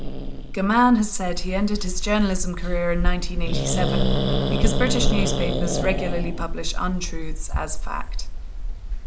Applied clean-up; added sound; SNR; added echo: none; Growling; -3 dB; reverberation time 0.3 s.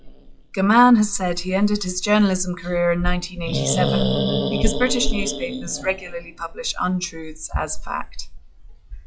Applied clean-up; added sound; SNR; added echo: classical method WPE with log-MMSE.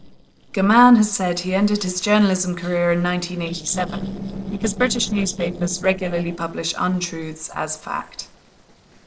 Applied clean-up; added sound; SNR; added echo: neural separator model SepFormer DNS4.